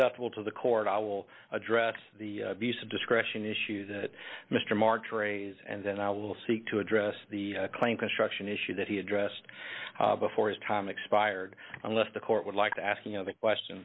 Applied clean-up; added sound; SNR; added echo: none; none; none; none.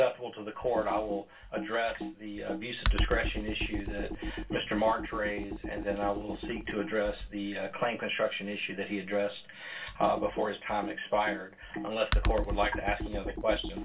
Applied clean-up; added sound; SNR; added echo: none; Computer keyboard; 4 dB; reverberation time 0.2 s.